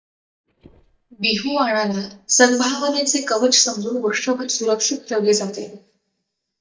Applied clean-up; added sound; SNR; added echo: neural mask model DeepFilterNet 3.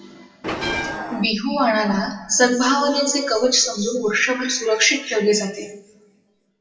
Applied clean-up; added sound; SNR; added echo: classical method WPE with log-MMSE.